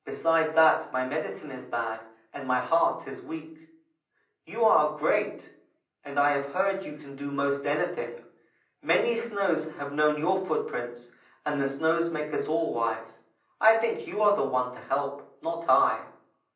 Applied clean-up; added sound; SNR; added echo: none; none; none; reverberation time 0.6 s.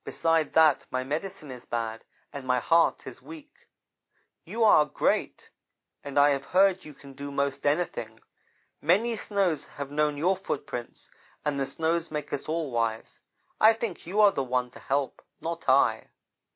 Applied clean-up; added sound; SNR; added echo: none; none; none; none.